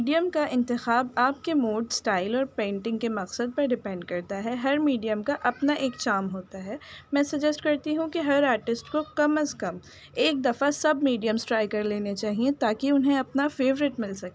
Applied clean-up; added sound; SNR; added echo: none; none; none; none.